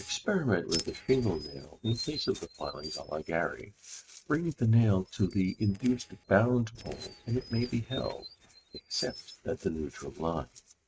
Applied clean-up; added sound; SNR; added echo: neural mask model RNNoise.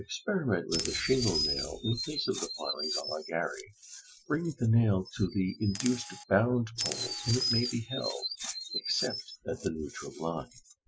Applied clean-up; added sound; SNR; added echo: classical method Wiener filter.